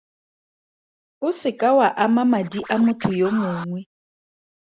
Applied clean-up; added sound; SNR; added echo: none; Scratching (performance technique); 14 dB; none.